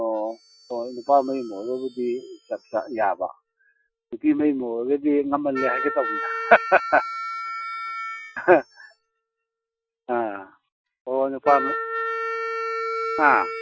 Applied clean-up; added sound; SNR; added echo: classical method Wiener filter.